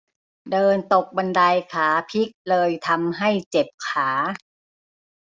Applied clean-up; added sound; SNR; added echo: none; none; none; none.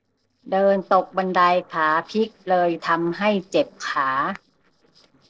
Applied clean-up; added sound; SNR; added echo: neural separator model SepFormer DNS4.